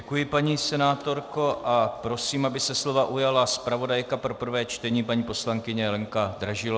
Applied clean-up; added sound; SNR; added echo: none; none; none; none.